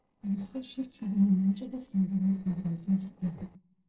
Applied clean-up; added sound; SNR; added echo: neural separator model SepFormer DNS4.